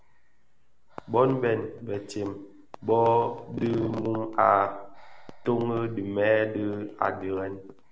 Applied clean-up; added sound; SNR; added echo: none; Breathing; 20 dB; none.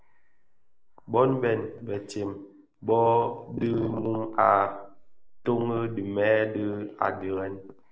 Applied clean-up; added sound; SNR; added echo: neural mask model Resemble Enhance denoiser.